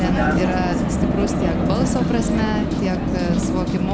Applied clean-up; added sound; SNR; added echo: none; Vehicle; -5 dB; none.